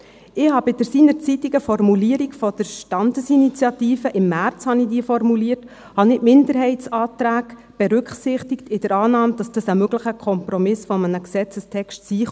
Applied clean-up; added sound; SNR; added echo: none; none; none; none.